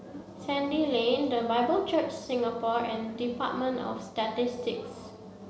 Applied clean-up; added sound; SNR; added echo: none; none; none; none.